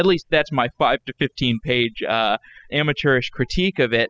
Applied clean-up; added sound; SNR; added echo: classical method spectral subtraction.